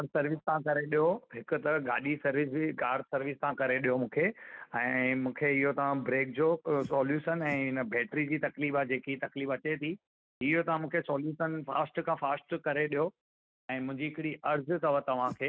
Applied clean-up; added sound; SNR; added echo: neural mask model RNNoise.